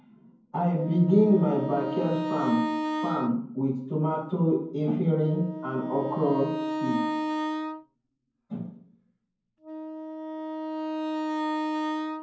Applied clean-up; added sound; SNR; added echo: none; Wind instrument, woodwind instrument; 5 dB; reverberation time 0.9 s.